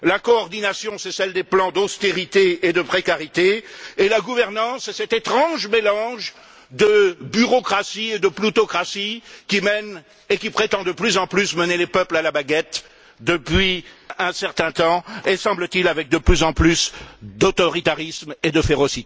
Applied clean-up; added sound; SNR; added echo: none; none; none; none.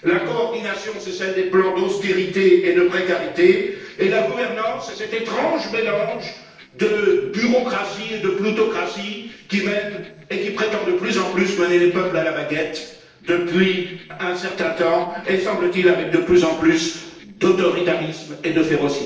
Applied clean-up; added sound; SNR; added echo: neural separator model SepFormer DNS4.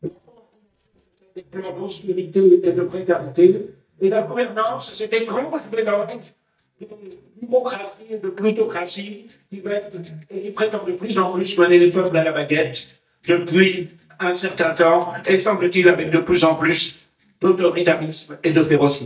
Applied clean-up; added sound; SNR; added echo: neural mask model DeepFilterNet 3.